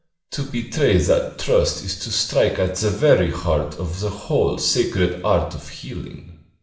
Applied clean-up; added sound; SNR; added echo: none; none; none; reverberation time 0.7 s.